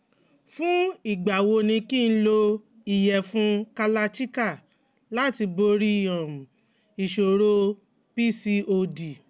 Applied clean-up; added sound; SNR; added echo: none; none; none; none.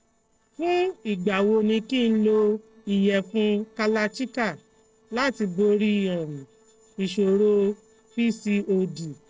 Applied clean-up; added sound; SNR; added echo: neural separator model SepFormer DNS4.